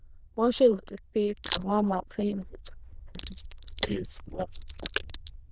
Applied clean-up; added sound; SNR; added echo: neural diffusion model UNIVERSE++.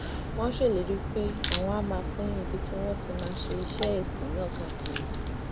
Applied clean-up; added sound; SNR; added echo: none; Crack; -1 dB; none.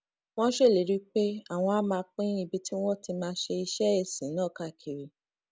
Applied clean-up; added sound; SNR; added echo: none; none; none; none.